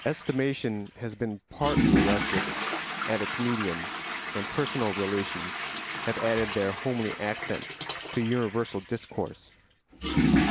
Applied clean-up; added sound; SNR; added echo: none; Toilet flush / Water; 0 dB; none.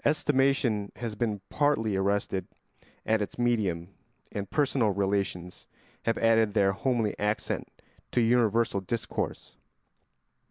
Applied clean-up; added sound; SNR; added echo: none; none; none; none.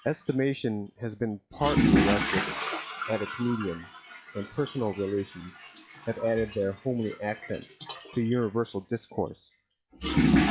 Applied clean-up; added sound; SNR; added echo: classical method log-MMSE.